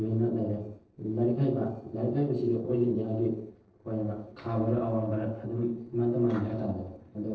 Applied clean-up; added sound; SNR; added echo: neural separator model SepFormer DNS4.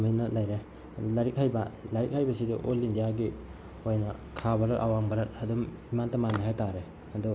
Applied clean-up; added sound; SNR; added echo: none; none; none; none.